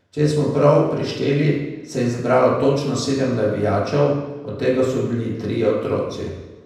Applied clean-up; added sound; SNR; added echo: none; none; none; reverberation time 0.9 s.